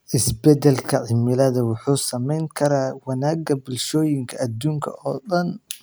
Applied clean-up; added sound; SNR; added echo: none; none; none; none.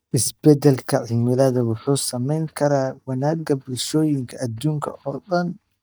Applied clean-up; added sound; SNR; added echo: neural mask model DeepFilterNet 3.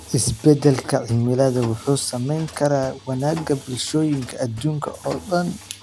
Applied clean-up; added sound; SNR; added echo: none; Mechanisms; 18 dB; none.